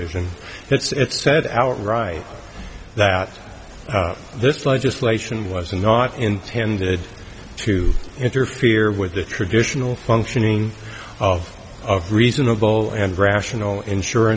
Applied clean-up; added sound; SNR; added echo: none; none; none; none.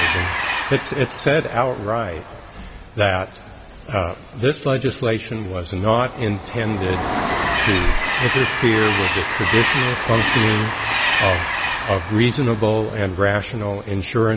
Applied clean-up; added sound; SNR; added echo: none; Train; 3 dB; none.